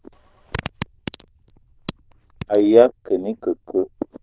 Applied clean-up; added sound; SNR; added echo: neural diffusion model UNIVERSE++.